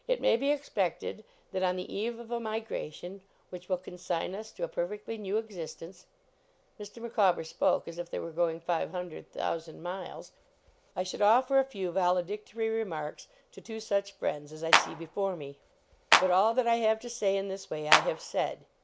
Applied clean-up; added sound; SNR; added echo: none; Clapping; -5 dB; none.